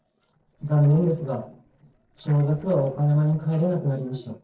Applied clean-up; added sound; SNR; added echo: neural separator model SepFormer DNS4.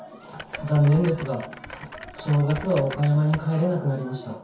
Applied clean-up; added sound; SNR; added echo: none; Typing; 16 dB; reverberation time 0.6 s.